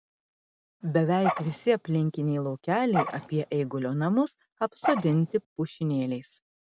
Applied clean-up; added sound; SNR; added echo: none; Dog; 5 dB; none.